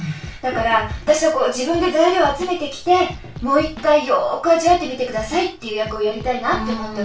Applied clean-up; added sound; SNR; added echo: none; Scratching (performance technique); 18 dB; reverberation time 0.3 s.